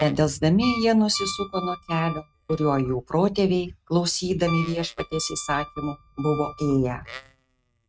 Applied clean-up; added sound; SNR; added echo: neural mask model RNNoise.